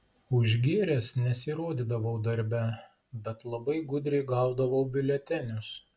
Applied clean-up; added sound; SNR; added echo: none; none; none; none.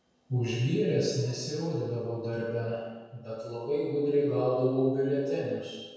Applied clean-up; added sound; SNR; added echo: none; none; none; reverberation time 1.2 s.